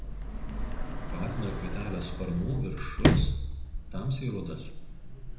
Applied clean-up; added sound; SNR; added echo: none; Sliding door; -5 dB; reverberation time 0.8 s.